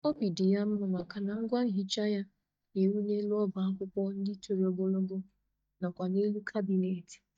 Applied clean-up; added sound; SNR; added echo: neural mask model DeepFilterNet 3.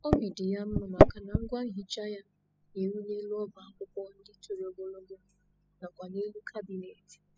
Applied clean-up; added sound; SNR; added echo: classical method spectral subtraction.